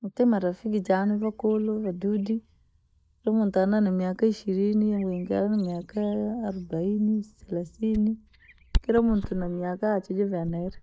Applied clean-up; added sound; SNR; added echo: neural mask model DeepFilterNet 3.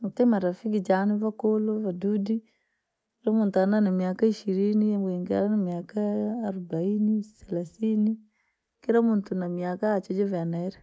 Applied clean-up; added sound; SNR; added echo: none; none; none; none.